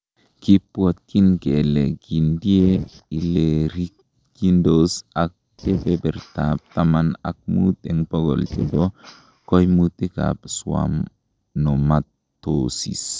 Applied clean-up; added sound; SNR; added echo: neural separator model SepFormer DNS4.